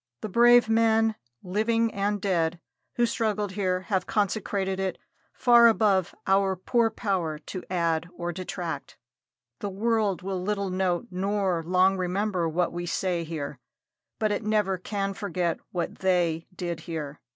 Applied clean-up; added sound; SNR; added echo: none; none; none; none.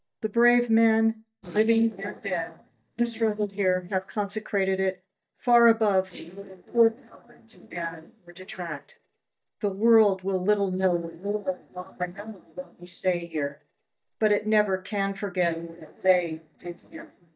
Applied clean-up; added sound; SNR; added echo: neural mask model DeepFilterNet 3.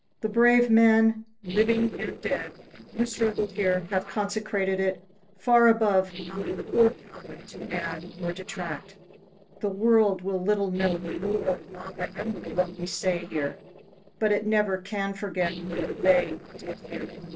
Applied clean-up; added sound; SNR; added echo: neural separator model SepFormer DNS4.